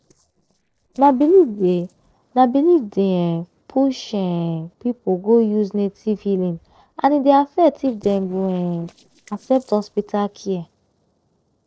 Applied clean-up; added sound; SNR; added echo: neural separator model SepFormer DNS4.